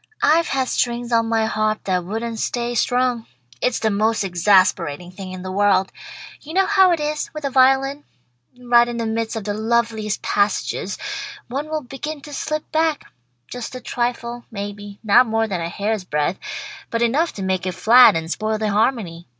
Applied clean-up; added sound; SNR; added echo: none; none; none; none.